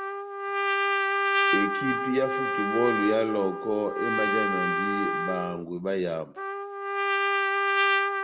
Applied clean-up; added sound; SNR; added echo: none; Trumpet; -3 dB; none.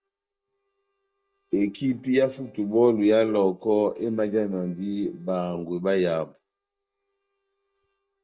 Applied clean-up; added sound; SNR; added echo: neural mask model DeepFilterNet 3.